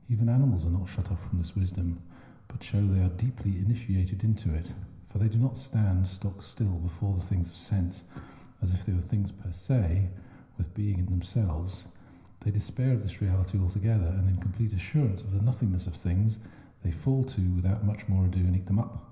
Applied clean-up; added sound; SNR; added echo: none; none; none; reverberation time 0.9 s.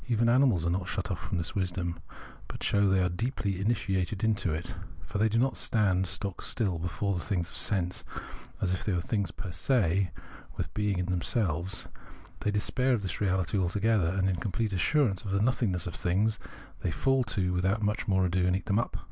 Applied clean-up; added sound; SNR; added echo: none; none; none; none.